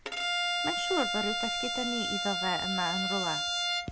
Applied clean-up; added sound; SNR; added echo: none; Bowed string instrument; -3 dB; none.